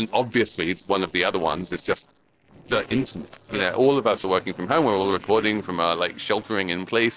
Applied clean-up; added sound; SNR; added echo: neural separator model SepFormer DNS4.